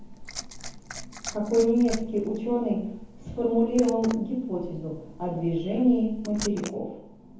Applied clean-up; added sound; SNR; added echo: none; Liquid; 13 dB; reverberation time 0.9 s.